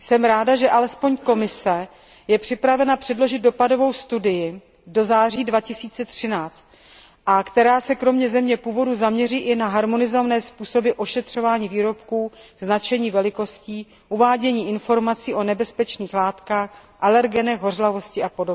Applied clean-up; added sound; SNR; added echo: none; none; none; none.